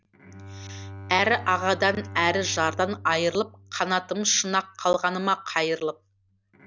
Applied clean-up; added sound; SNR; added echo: none; Bowed string instrument; 16 dB; none.